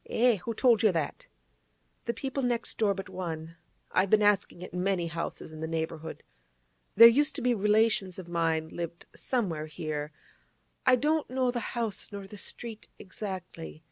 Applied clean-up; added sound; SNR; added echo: none; none; none; none.